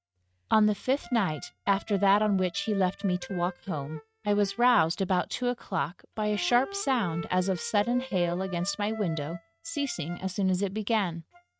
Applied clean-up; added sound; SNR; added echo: neural mask model RNNoise.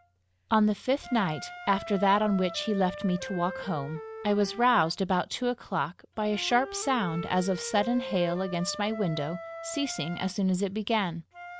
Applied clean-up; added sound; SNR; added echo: none; Wind instrument, woodwind instrument; 13 dB; none.